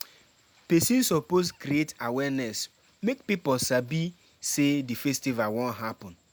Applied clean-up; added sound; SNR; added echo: none; none; none; none.